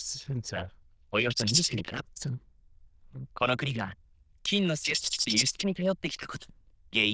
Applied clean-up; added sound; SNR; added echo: neural diffusion model UNIVERSE++.